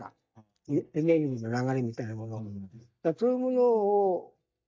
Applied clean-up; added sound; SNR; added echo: neural mask model DeepFilterNet 3.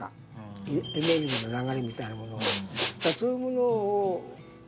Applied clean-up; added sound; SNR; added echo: none; Respiratory sounds; 2 dB; none.